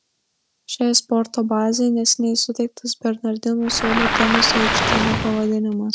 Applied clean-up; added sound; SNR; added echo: none; Waves, surf; 0 dB; none.